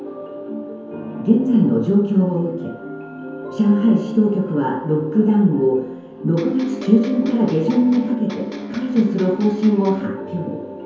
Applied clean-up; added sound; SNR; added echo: none; Electric guitar; 13 dB; reverberation time 0.9 s.